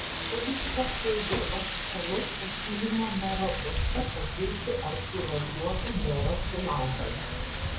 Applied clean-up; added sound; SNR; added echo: none; Rain; -2 dB; reverberation time 0.6 s.